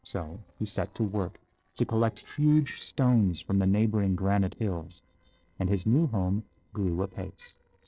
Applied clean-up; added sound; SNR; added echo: neural separator model SepFormer DNS4.